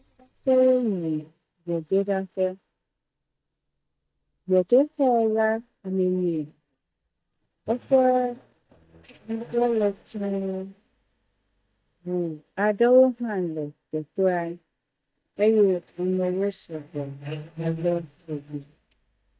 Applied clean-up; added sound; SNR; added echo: neural mask model DeepFilterNet 3.